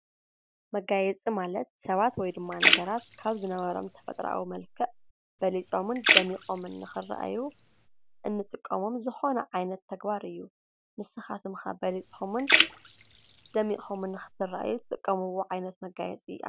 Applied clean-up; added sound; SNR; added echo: none; Splash, splatter; -2 dB; none.